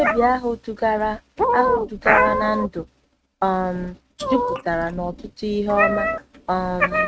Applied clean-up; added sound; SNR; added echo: neural mask model RNNoise.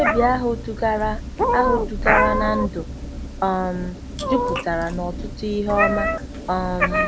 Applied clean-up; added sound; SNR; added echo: none; Meow; 0 dB; none.